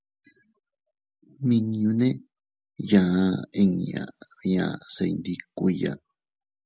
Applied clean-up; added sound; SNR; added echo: none; none; none; none.